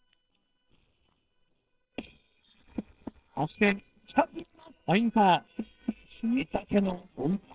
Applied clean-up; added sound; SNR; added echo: neural separator model SepFormer WHAMR!.